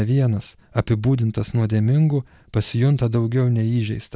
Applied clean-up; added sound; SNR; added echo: none; none; none; none.